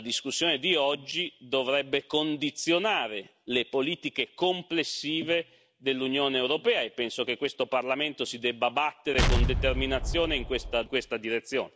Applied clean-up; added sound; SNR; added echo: none; Explosion; -1 dB; none.